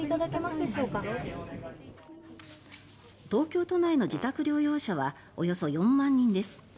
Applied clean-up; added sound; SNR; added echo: none; Fart; 20 dB; none.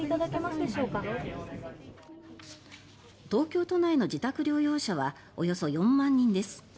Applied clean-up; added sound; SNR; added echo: none; none; none; none.